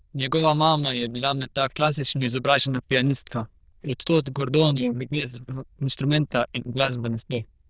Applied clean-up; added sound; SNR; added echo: neural diffusion model UNIVERSE++.